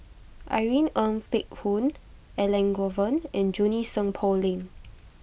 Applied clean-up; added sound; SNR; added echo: none; none; none; none.